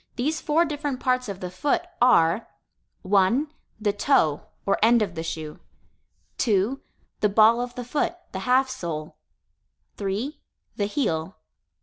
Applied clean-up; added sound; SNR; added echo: none; none; none; none.